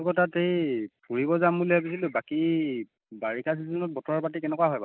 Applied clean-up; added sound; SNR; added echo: neural mask model Resemble Enhance denoiser.